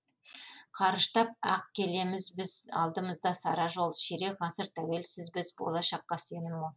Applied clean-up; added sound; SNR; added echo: none; none; none; none.